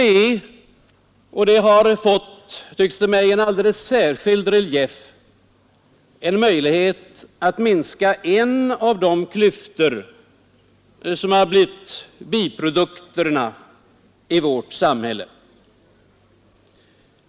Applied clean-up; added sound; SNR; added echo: none; none; none; none.